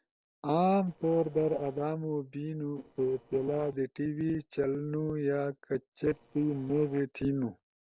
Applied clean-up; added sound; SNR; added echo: neural separator model SepFormer DNS4.